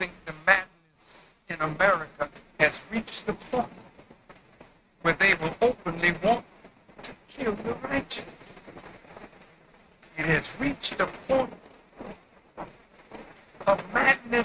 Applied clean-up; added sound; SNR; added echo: neural mask model RNNoise.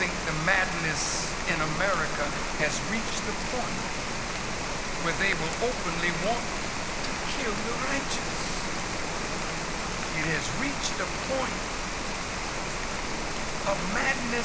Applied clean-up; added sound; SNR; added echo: none; Rain; -2 dB; none.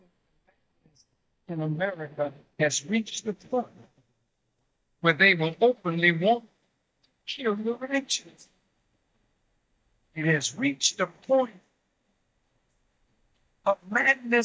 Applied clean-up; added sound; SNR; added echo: neural mask model DeepFilterNet 3.